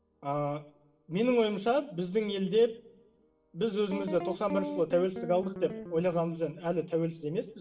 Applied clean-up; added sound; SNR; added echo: none; Guitar; 9 dB; reverberation time 0.7 s.